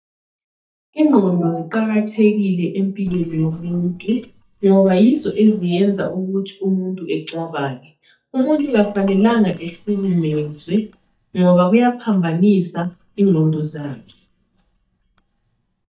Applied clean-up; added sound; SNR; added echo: neural mask model DeepFilterNet 3.